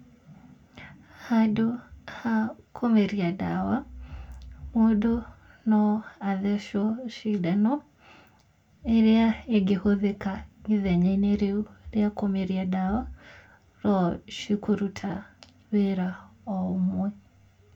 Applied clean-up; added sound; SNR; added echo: none; none; none; reverberation time 0.2 s.